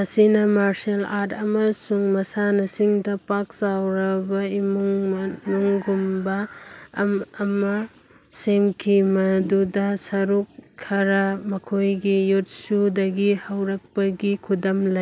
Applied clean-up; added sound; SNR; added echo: none; none; none; none.